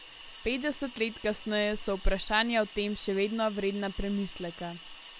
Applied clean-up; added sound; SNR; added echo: none; Hiss; 18 dB; none.